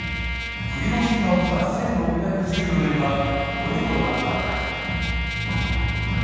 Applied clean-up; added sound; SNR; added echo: none; Trumpet; 8 dB; reverberation time 2.2 s.